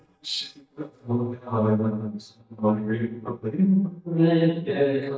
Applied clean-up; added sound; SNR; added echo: neural mask model DeepFilterNet 3.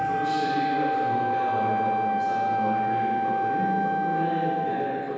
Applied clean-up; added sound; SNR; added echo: none; Wind instrument, woodwind instrument; -5 dB; reverberation time 2.2 s.